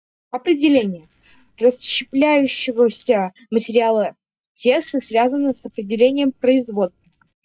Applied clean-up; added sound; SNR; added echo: neural mask model DeepFilterNet 3.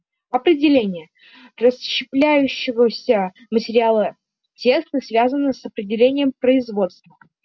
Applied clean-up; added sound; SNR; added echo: none; none; none; none.